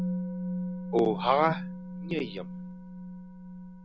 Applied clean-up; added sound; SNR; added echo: none; Musical instrument; 4 dB; none.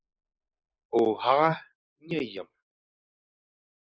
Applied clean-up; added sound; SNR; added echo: neural mask model Resemble Enhance denoiser.